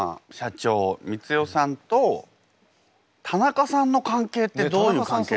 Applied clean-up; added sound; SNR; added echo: none; none; none; none.